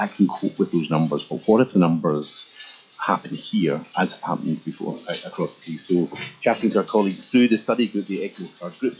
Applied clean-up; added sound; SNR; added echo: classical method log-MMSE.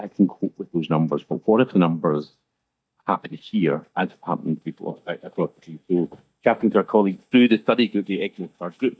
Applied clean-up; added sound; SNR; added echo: neural mask model DeepFilterNet 3.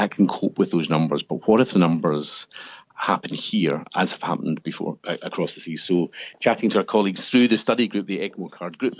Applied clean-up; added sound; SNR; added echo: none; none; none; none.